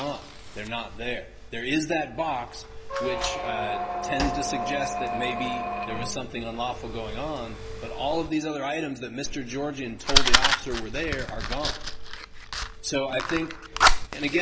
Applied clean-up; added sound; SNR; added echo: none; Squeak + Fire; -3 dB; none.